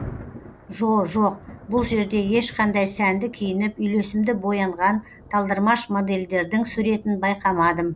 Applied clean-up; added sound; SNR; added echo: none; Thunder; 18 dB; none.